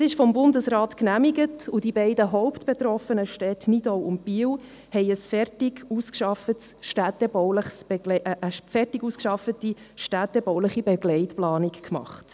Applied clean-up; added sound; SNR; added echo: none; none; none; none.